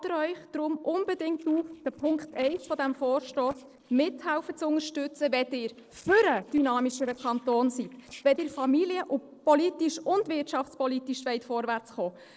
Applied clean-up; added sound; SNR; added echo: neural separator model SepFormer DNS4.